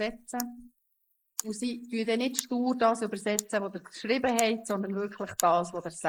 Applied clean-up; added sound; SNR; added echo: neural mask model Resemble Enhance denoiser.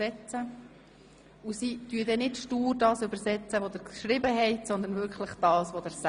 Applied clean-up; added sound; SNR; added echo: none; none; none; none.